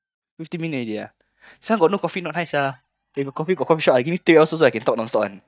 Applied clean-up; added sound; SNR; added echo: neural mask model DeepFilterNet 3.